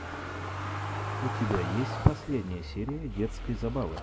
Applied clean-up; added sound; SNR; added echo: none; Motor vehicle (road); 3 dB; none.